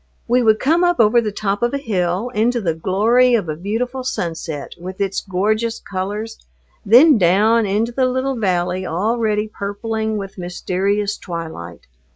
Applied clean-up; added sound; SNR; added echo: none; none; none; none.